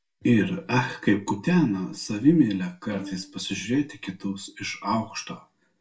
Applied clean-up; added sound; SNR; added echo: none; Bowed string instrument; 19 dB; reverberation time 0.2 s.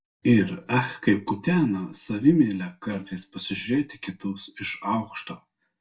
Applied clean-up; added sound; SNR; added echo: neural mask model DeepFilterNet 3.